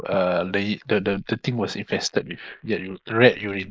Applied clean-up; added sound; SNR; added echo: neural mask model Resemble Enhance denoiser.